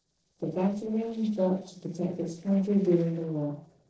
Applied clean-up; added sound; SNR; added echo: neural separator model SepFormer DNS4.